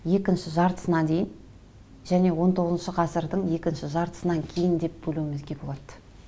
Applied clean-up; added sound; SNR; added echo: none; none; none; none.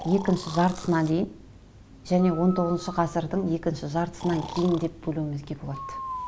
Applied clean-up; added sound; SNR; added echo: none; Breathing; 14 dB; none.